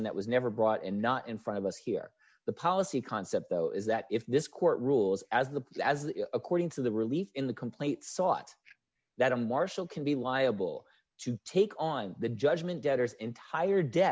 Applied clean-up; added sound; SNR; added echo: none; none; none; none.